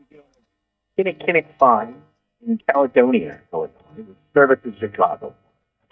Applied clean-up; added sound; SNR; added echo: neural mask model DeepFilterNet 3.